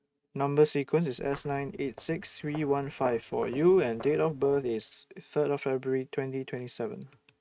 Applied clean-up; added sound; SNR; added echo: neural mask model RNNoise.